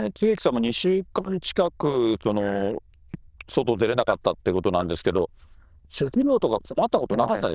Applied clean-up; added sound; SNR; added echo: neural diffusion model UNIVERSE++.